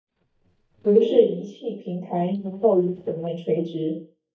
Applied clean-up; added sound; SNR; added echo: neural mask model DeepFilterNet 3.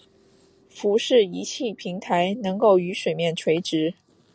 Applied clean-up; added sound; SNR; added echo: none; none; none; none.